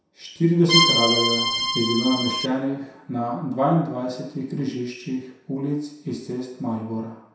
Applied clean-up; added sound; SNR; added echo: none; Accordion; -3 dB; reverberation time 0.7 s.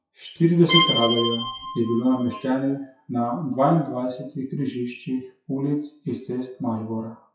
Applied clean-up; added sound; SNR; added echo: classical method WPE with log-MMSE.